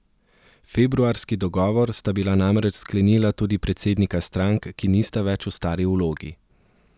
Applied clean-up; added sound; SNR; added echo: none; none; none; none.